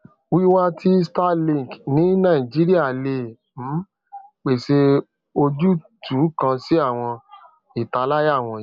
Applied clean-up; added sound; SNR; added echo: none; none; none; none.